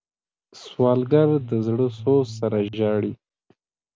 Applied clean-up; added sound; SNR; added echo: none; Bass guitar; 13 dB; none.